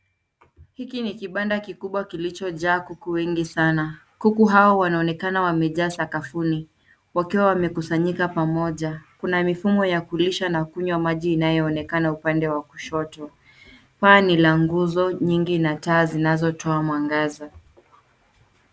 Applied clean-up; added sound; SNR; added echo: none; none; none; none.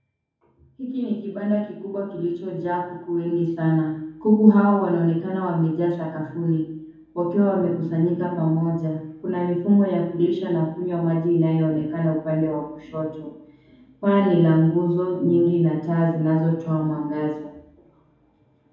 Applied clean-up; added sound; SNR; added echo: none; none; none; reverberation time 0.9 s.